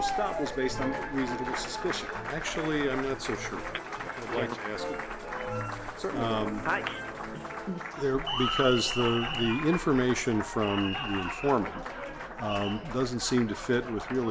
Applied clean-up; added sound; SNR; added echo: none; Applause; 5 dB; none.